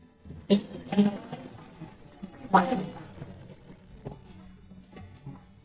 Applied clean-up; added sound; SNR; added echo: neural mask model DeepFilterNet 3.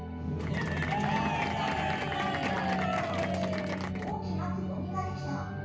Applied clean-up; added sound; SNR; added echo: none; Applause / Crowd / Cheering; 0 dB; reverberation time 0.6 s.